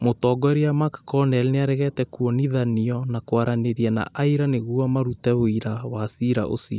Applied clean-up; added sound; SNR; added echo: none; none; none; none.